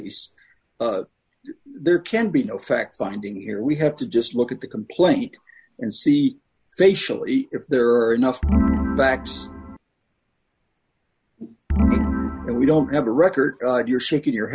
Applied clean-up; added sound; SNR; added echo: none; Organ; 0 dB; none.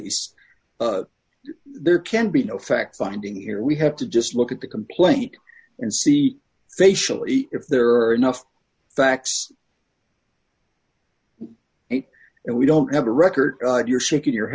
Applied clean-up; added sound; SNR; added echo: none; none; none; none.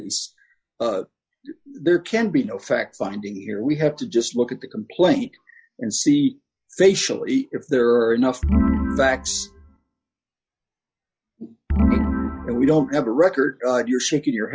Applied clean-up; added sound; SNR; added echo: classical method log-MMSE.